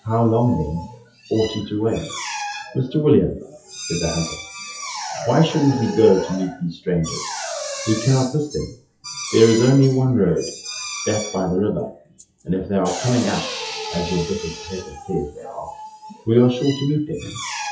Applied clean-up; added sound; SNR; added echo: classical method WPE with log-MMSE.